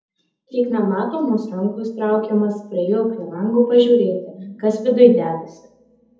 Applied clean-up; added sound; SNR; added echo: none; none; none; reverberation time 0.7 s.